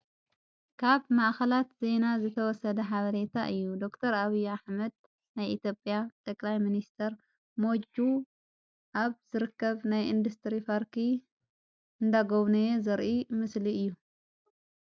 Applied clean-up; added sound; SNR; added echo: none; none; none; none.